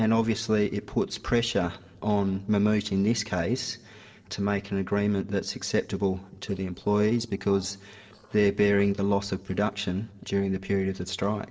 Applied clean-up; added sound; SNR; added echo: neural separator model SepFormer DNS4.